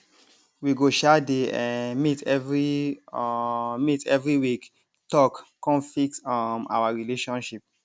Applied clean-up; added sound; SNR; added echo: none; none; none; none.